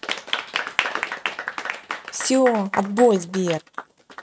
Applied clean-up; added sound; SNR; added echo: neural mask model RNNoise.